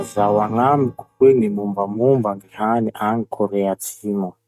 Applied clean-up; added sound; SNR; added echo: neural mask model RNNoise.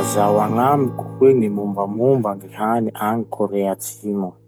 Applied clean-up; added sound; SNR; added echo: none; Acoustic guitar / Strum; 13 dB; none.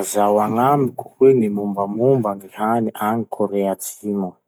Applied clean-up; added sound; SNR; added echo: none; none; none; none.